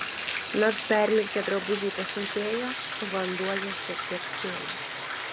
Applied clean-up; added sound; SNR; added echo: none; Bathtub (filling or washing); 4 dB; none.